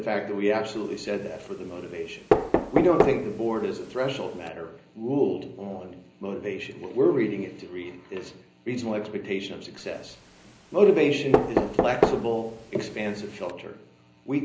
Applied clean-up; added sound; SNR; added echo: none; Knock; 1 dB; reverberation time 0.5 s.